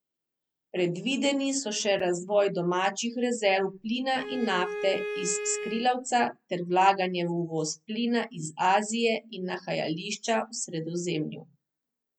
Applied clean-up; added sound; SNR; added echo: none; Bowed string instrument; 7 dB; none.